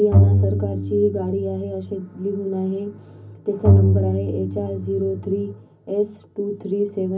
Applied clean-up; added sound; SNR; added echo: none; Bowed string instrument; -2 dB; reverberation time 0.4 s.